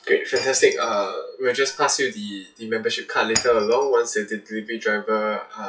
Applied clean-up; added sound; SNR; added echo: classical method WPE with log-MMSE.